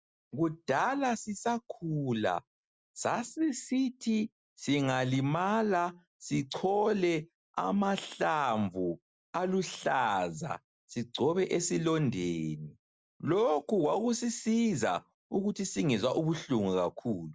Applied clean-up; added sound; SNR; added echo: none; none; none; none.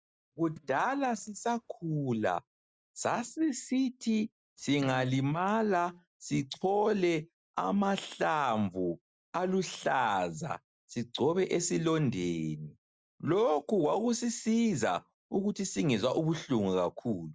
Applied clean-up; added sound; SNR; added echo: neural mask model DeepFilterNet 3.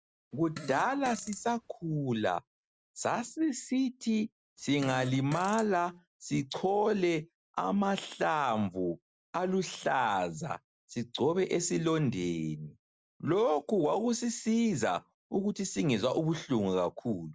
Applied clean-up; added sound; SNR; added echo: none; Fart; 14 dB; none.